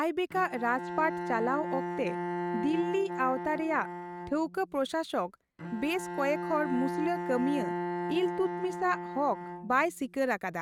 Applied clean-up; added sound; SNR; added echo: neural mask model RNNoise.